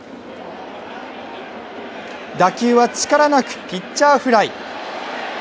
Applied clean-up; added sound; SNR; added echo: none; none; none; none.